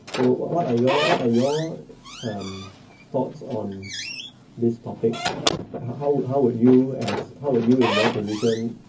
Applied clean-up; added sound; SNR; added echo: none; Squeak / Slam; 7 dB; reverberation time 0.3 s.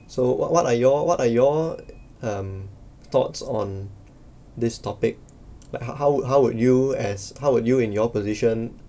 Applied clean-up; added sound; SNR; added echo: none; none; none; none.